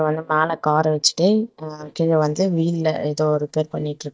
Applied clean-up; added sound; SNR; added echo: neural mask model DeepFilterNet 3.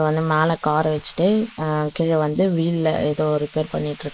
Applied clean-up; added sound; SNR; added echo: neural mask model Resemble Enhance denoiser.